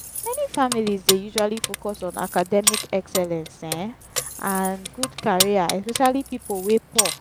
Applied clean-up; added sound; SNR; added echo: none; Keys jangling; 4 dB; none.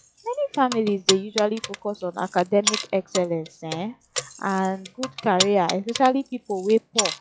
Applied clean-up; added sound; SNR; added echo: classical method log-MMSE.